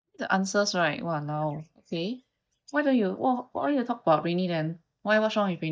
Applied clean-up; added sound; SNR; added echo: neural mask model DeepFilterNet 3.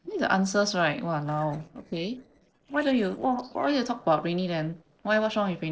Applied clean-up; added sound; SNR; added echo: neural separator model SepFormer DNS4.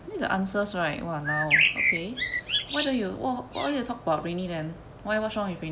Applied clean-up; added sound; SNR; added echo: none; Bird; -3 dB; none.